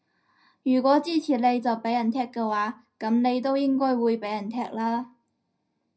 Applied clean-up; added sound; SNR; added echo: none; none; none; reverberation time 0.4 s.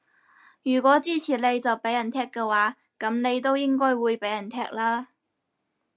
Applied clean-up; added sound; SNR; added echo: none; none; none; none.